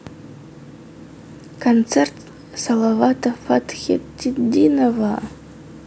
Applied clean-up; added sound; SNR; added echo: none; none; none; none.